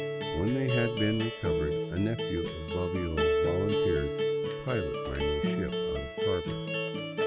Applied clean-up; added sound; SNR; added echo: none; Acoustic guitar; -3 dB; none.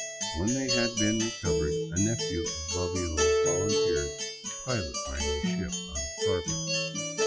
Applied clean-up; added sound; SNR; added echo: classical method log-MMSE.